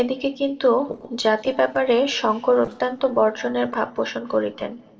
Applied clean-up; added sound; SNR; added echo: neural separator model SepFormer DNS4.